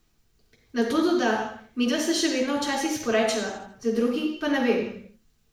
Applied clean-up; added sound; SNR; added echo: none; none; none; reverberation time 0.6 s.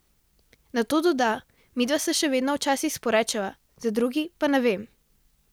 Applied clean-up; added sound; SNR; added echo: none; none; none; none.